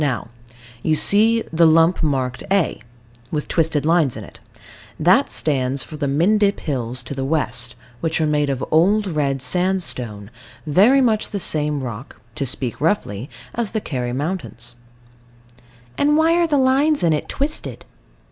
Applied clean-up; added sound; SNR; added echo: none; none; none; none.